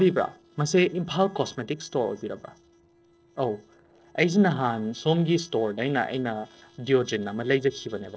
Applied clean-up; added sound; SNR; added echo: neural separator model SepFormer DNS4.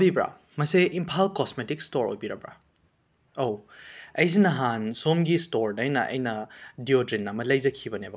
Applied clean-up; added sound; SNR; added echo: none; none; none; none.